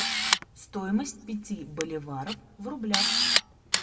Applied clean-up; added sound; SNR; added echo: none; Camera; -4 dB; reverberation time 0.6 s.